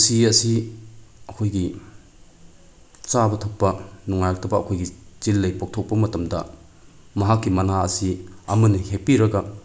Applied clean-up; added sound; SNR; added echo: none; none; none; none.